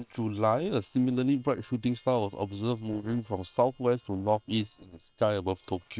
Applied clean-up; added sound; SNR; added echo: neural separator model SepFormer WHAM!.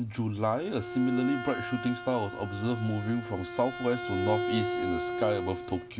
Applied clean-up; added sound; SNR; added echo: none; Bowed string instrument; 5 dB; none.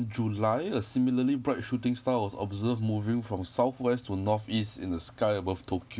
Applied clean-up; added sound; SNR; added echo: none; none; none; none.